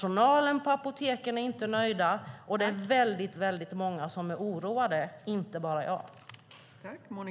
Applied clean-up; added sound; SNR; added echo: none; none; none; none.